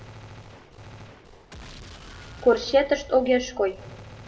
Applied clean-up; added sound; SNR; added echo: none; Gunshot, gunfire; 17 dB; reverberation time 0.5 s.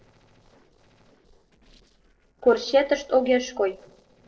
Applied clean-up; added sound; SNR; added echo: neural separator model SepFormer DNS4.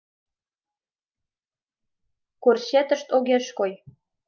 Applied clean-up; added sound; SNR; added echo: none; none; none; none.